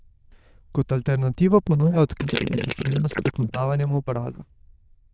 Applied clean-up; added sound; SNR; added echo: neural diffusion model UNIVERSE++.